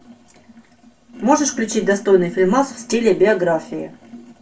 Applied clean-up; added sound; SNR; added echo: none; Sink (filling or washing); 18 dB; reverberation time 0.2 s.